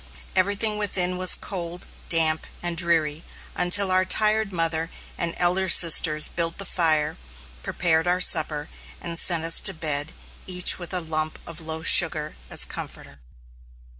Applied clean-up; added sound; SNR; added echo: none; none; none; none.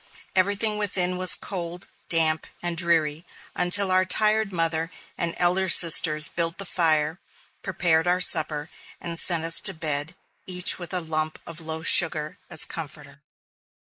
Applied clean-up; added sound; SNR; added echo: neural mask model Resemble Enhance denoiser.